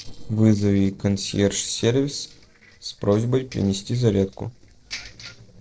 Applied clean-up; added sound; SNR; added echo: neural separator model SepFormer DNS4.